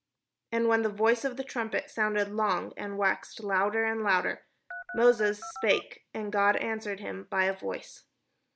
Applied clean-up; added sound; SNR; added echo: none; Telephone; 11 dB; none.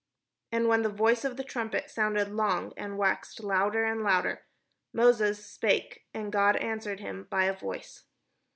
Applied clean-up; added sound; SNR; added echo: none; none; none; none.